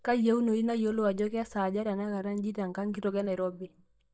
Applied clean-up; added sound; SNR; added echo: neural mask model DeepFilterNet 3.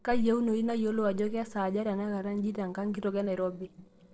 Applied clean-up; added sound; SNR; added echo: neural separator model SepFormer DNS4.